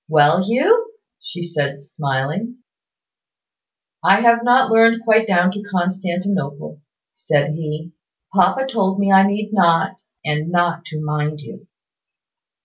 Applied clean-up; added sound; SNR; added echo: none; none; none; none.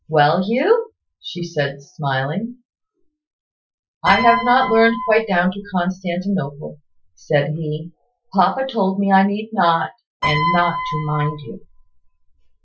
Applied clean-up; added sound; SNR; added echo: classical method Wiener filter.